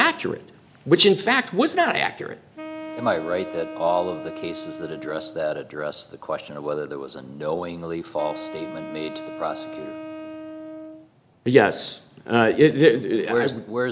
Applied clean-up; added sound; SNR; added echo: none; Wind instrument, woodwind instrument; 12 dB; none.